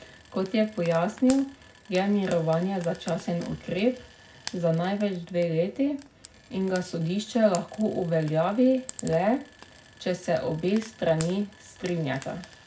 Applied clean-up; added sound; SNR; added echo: none; Frying (food); 20 dB; reverberation time 0.4 s.